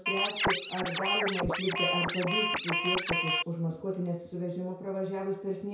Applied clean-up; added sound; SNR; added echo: none; Scratching (performance technique); -4 dB; reverberation time 0.6 s.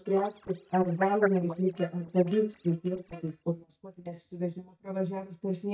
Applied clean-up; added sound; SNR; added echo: neural mask model DeepFilterNet 3.